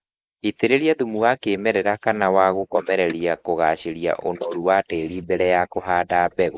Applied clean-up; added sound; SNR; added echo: neural mask model Resemble Enhance denoiser.